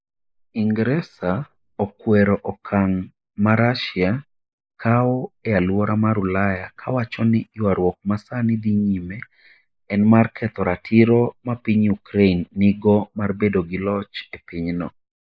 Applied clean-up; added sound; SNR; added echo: neural mask model Resemble Enhance denoiser.